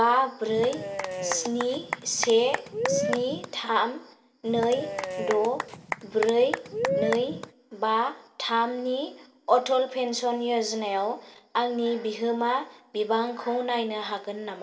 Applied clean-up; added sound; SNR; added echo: none; Applause / Cheering / Clapping; 4 dB; reverberation time 0.5 s.